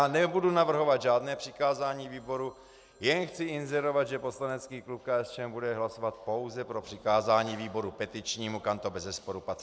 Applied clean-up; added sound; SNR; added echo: none; none; none; none.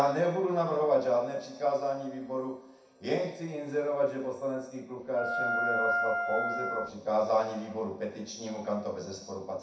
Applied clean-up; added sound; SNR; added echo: none; Wind instrument, woodwind instrument; 0 dB; reverberation time 0.6 s.